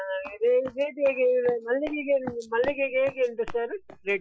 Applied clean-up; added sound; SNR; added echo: classical method Wiener filter.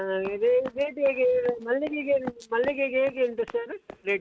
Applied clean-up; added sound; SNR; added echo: neural mask model RNNoise.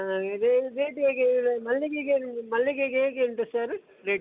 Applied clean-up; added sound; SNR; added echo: none; none; none; none.